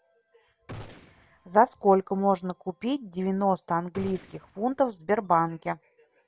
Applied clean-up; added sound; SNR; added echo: none; Gunshot, gunfire; 19 dB; none.